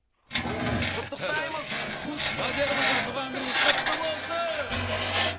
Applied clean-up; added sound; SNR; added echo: none; Screech; -5 dB; none.